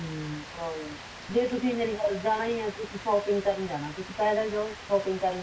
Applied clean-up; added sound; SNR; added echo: none; Rain; 14 dB; reverberation time 0.1 s.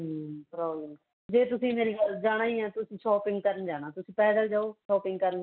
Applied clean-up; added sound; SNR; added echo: none; none; none; none.